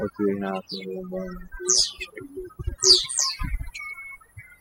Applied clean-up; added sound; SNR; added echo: classical method spectral subtraction.